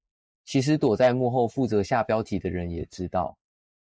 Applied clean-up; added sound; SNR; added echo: neural mask model Resemble Enhance denoiser.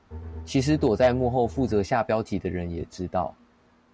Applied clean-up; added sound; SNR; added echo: none; Bowed string instrument; 12 dB; none.